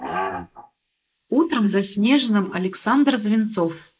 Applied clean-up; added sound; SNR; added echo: neural mask model Resemble Enhance denoiser.